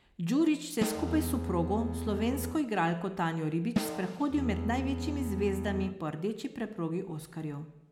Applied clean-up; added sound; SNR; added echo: none; Snare drum + Bowed string instrument; 3 dB; none.